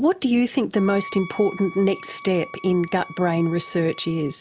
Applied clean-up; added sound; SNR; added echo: none; Wind instrument, woodwind instrument; 18 dB; none.